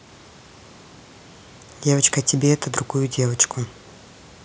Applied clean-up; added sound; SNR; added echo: none; none; none; none.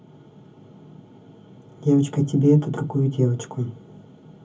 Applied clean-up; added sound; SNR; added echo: none; none; none; reverberation time 0.3 s.